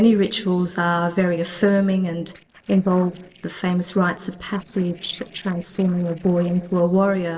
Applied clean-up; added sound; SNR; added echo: neural separator model SepFormer DNS4.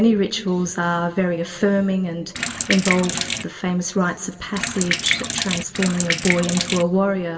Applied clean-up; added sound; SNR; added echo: none; Sink (filling or washing); 3 dB; reverberation time 1.6 s.